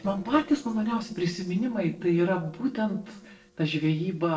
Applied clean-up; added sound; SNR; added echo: neural separator model SepFormer DNS4.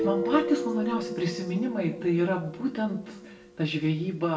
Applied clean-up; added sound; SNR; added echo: none; Guitar; 7 dB; reverberation time 0.7 s.